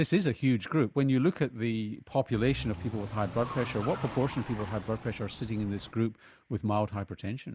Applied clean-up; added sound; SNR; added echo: none; Car; 11 dB; none.